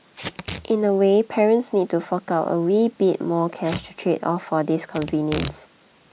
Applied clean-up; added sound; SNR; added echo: none; Packing tape, duct tape / Tearing; 16 dB; none.